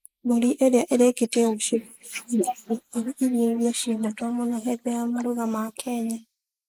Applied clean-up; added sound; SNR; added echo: neural mask model Resemble Enhance denoiser.